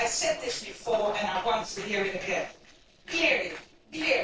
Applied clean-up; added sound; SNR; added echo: neural separator model SepFormer DNS4.